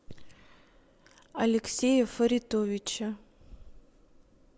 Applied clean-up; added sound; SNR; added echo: none; none; none; none.